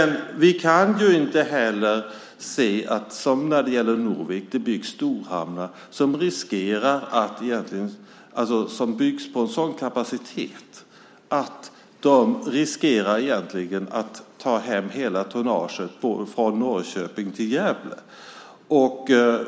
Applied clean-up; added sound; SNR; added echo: none; none; none; none.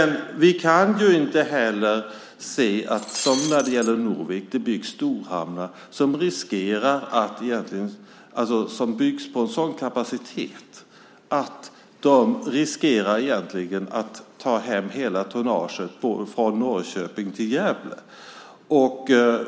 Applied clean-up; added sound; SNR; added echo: none; Shatter; 8 dB; none.